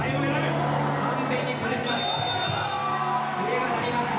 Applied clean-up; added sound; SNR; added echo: none; Bowed string instrument; 8 dB; reverberation time 0.9 s.